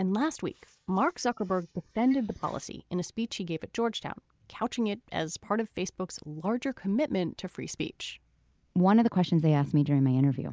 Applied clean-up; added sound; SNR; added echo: neural mask model Resemble Enhance denoiser.